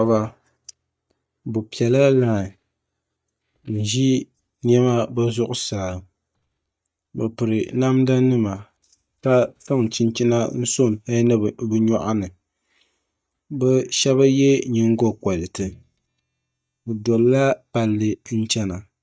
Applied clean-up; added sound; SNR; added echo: neural mask model DeepFilterNet 3.